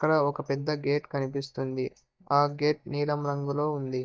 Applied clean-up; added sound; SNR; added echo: neural mask model DeepFilterNet 3.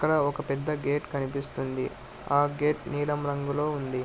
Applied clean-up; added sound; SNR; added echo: none; none; none; none.